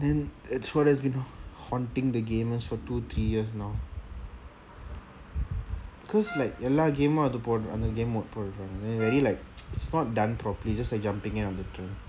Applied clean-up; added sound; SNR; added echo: none; Organ + Trumpet; 17 dB; none.